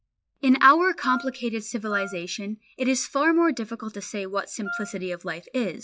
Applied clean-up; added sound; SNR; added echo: classical method log-MMSE.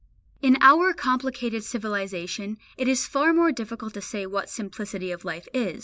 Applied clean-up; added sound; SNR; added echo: neural mask model Resemble Enhance denoiser.